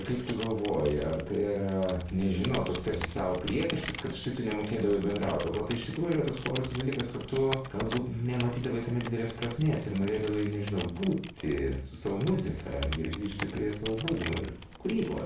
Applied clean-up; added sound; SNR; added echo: none; Computer keyboard; 12 dB; reverberation time 0.4 s.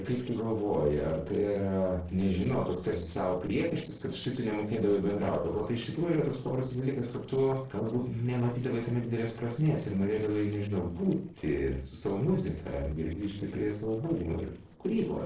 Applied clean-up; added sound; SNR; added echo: neural separator model SepFormer DNS4.